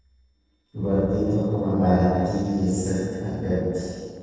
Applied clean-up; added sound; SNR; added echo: neural separator model SepFormer DNS4.